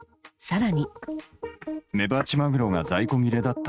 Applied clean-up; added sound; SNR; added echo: neural mask model RNNoise.